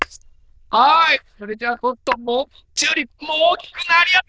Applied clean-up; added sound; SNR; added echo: neural diffusion model UNIVERSE++.